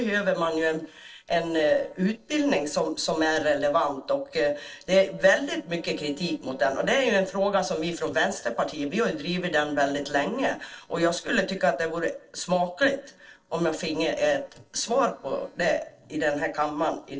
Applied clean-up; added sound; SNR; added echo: neural separator model SepFormer DNS4.